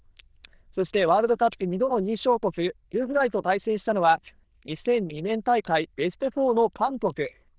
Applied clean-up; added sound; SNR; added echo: neural diffusion model UNIVERSE++.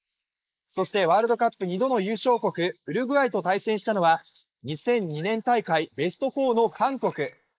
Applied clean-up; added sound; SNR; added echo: neural mask model Resemble Enhance denoiser.